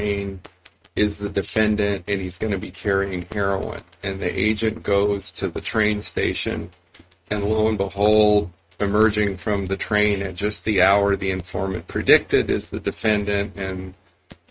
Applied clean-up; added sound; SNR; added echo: neural mask model RNNoise.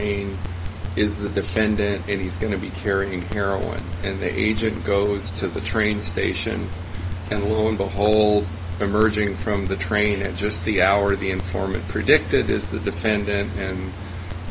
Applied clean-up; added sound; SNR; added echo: none; Crackle; 11 dB; none.